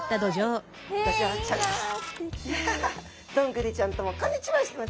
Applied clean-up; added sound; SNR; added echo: none; Camera; 11 dB; none.